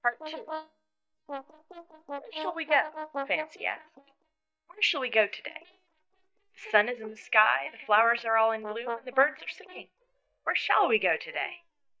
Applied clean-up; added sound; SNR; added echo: neural mask model DeepFilterNet 3.